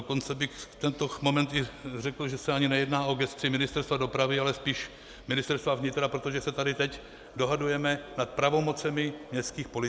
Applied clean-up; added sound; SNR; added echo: none; none; none; none.